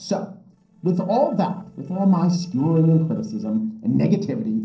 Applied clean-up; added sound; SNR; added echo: neural separator model SepFormer DNS4.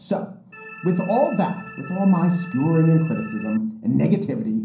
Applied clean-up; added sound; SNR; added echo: none; Organ; 18 dB; reverberation time 0.6 s.